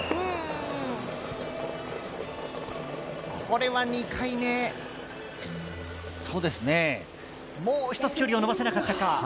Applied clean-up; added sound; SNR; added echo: none; Guitar; 19 dB; none.